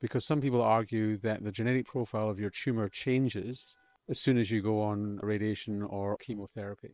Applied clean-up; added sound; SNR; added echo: neural separator model SepFormer WHAM!.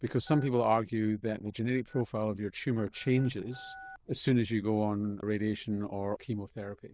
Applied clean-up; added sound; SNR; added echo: neural diffusion model UNIVERSE++.